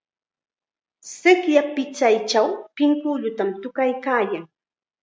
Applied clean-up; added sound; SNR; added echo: none; none; none; none.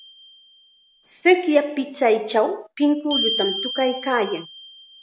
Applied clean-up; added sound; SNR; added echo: none; Glockenspiel; 10 dB; none.